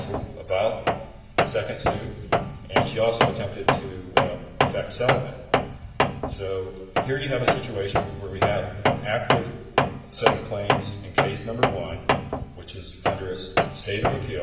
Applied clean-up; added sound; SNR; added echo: none; Tools; -4 dB; reverberation time 1.2 s.